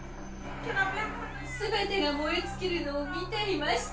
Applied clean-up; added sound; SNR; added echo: none; Meow; 19 dB; reverberation time 0.2 s.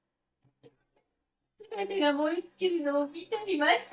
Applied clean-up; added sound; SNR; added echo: neural mask model DeepFilterNet 3.